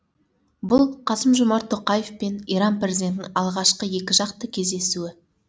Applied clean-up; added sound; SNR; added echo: none; none; none; none.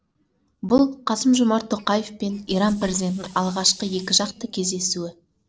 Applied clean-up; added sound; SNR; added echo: neural separator model SepFormer DNS4.